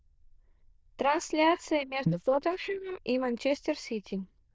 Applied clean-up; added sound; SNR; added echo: neural diffusion model UNIVERSE++.